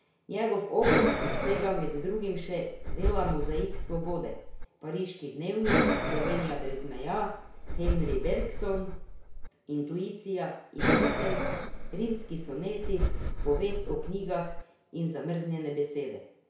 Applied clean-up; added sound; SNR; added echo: none; Breathing; -3 dB; reverberation time 0.5 s.